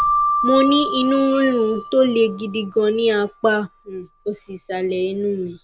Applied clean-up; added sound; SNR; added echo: none; Keyboard (musical); 7 dB; none.